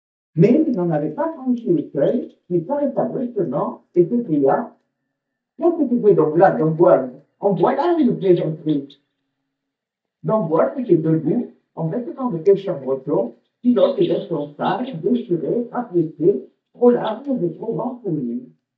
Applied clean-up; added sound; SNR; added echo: neural mask model DeepFilterNet 3.